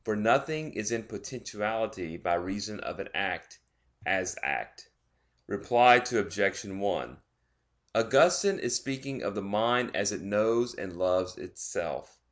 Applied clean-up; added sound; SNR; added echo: none; none; none; none.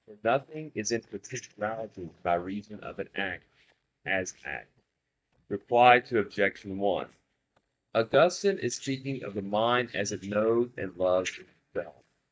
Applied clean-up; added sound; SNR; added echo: neural mask model DeepFilterNet 3.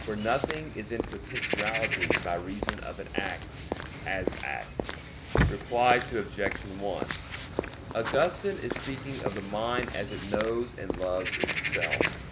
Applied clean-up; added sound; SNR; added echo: none; Walk, footsteps / Bird vocalization, bird call, bird song; -1 dB; none.